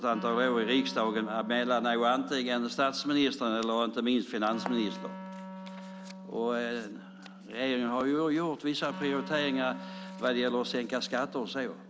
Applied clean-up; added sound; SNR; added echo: none; Wind instrument, woodwind instrument; 14 dB; none.